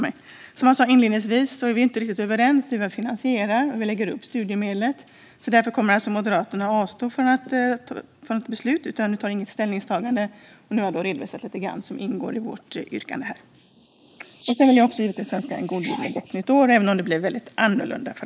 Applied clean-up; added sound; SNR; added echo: neural mask model Resemble Enhance denoiser.